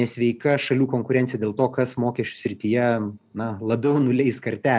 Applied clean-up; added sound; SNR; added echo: none; none; none; none.